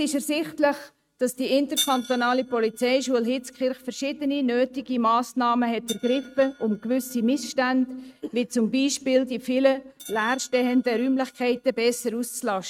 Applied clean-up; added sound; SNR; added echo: neural mask model RNNoise.